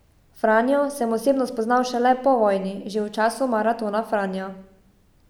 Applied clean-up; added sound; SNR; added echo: none; none; none; none.